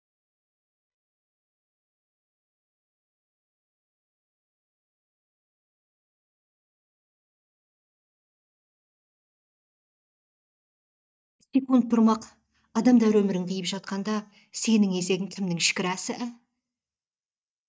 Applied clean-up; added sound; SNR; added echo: neural mask model DeepFilterNet 3.